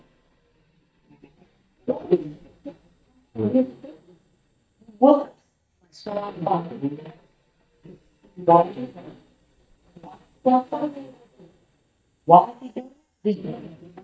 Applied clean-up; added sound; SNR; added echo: neural mask model DeepFilterNet 3.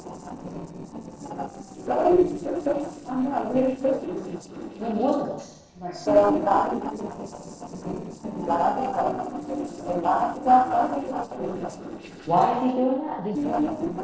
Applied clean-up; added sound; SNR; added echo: neural separator model SepFormer DNS4.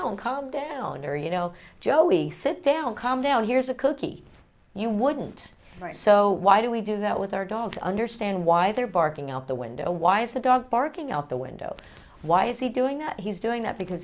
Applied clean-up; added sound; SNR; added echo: none; none; none; none.